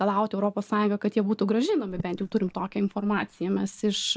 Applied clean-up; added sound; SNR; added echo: neural mask model DeepFilterNet 3.